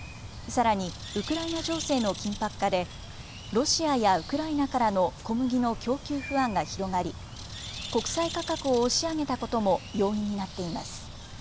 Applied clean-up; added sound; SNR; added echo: none; Bird; 11 dB; none.